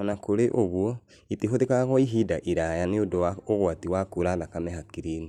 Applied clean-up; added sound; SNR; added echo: none; none; none; none.